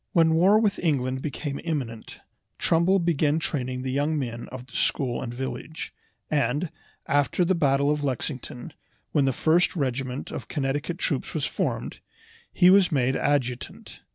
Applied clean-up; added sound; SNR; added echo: none; none; none; none.